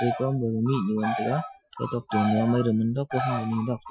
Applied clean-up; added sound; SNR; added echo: classical method Wiener filter.